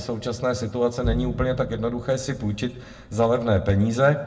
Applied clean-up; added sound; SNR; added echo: none; Bowed string instrument; 10 dB; reverberation time 0.5 s.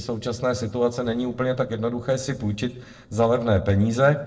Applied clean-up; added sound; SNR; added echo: neural separator model SepFormer DNS4.